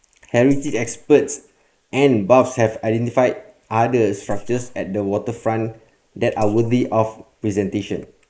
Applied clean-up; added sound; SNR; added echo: neural mask model Resemble Enhance denoiser.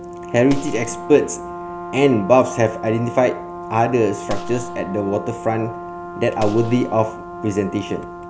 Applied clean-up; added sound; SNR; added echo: none; Gunshot, gunfire + Brass instrument; 10 dB; none.